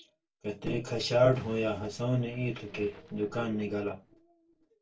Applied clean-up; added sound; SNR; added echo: neural separator model SepFormer DNS4.